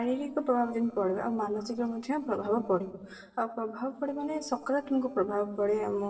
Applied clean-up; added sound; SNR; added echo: neural separator model SepFormer DNS4.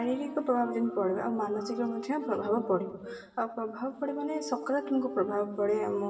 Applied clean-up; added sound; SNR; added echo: none; Wind instrument, woodwind instrument; 11 dB; reverberation time 1.2 s.